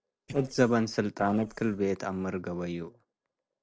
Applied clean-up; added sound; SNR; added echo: neural separator model SepFormer DNS4.